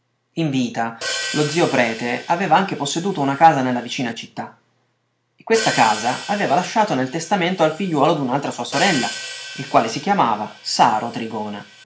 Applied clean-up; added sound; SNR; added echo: none; Hi-hat; 12 dB; none.